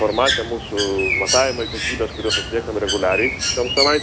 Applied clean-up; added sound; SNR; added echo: none; Bird; 2 dB; none.